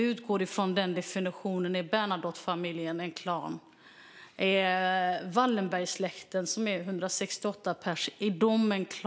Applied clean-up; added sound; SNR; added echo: none; none; none; none.